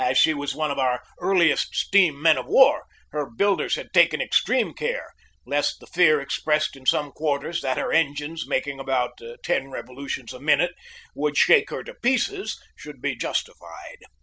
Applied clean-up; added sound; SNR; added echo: none; none; none; none.